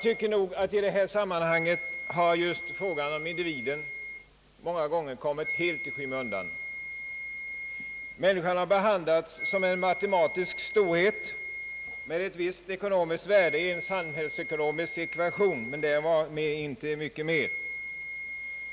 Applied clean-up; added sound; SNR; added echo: none; Wind instrument, woodwind instrument; 9 dB; none.